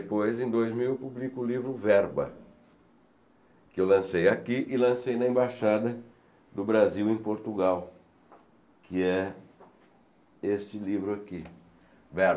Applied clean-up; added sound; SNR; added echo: none; none; none; none.